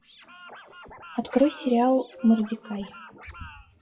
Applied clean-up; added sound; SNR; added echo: classical method WPE with log-MMSE.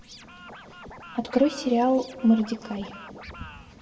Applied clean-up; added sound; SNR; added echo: none; Scratching (performance technique); 18 dB; reverberation time 0.9 s.